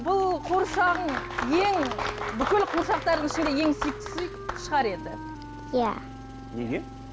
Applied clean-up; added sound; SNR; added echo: none; Engine + Wind instrument, woodwind instrument; 12 dB; none.